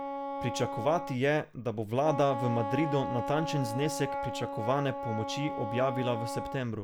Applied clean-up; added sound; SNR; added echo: none; Wind instrument, woodwind instrument; 5 dB; none.